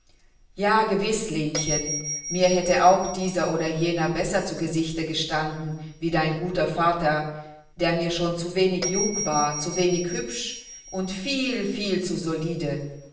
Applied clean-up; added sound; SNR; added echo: none; Bell; 12 dB; reverberation time 0.7 s.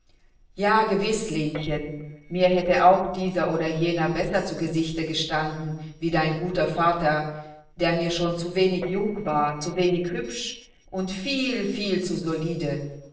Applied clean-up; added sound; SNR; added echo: neural separator model SepFormer DNS4.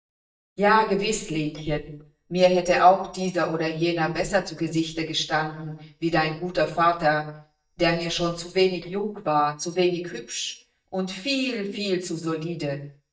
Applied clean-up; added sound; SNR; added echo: neural mask model DeepFilterNet 3.